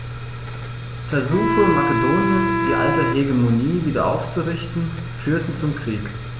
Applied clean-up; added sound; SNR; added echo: none; Wind instrument, woodwind instrument; 2 dB; none.